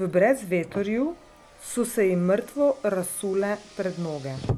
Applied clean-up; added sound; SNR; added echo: none; Car; 14 dB; none.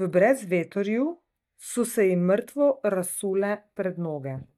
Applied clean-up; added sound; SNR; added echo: neural mask model DeepFilterNet 3.